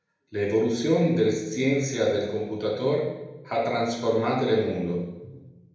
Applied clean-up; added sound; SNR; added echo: none; none; none; reverberation time 0.9 s.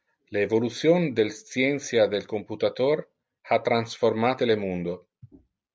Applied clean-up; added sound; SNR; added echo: none; none; none; none.